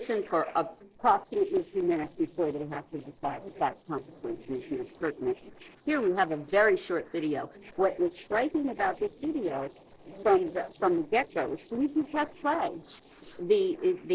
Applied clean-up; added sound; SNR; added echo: neural separator model SepFormer DNS4.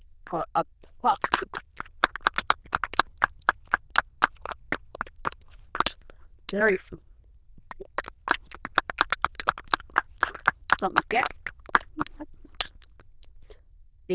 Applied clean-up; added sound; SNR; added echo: neural diffusion model UNIVERSE++.